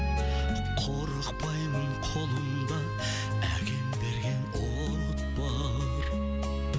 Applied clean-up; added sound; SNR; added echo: none; none; none; none.